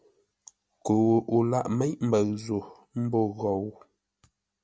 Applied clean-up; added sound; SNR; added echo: none; none; none; none.